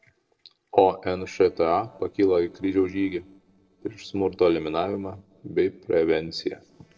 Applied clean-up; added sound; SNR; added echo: neural separator model SepFormer DNS4.